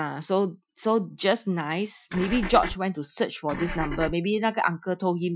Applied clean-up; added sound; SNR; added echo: classical method Wiener filter.